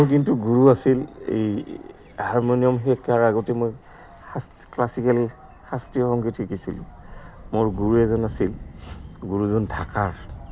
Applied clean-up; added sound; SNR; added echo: none; none; none; none.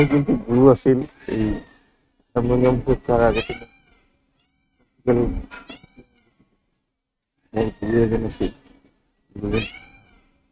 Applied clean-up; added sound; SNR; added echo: neural mask model RNNoise.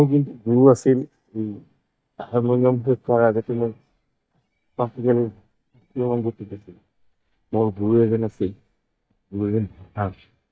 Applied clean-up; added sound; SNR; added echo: neural mask model DeepFilterNet 3.